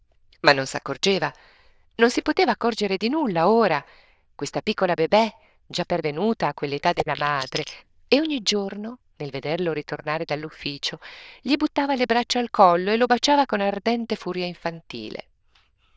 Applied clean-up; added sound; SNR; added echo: neural diffusion model UNIVERSE++.